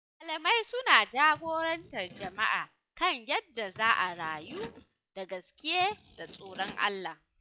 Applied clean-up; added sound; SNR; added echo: classical method log-MMSE.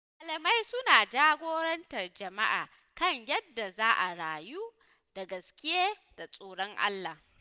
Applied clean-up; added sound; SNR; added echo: none; none; none; none.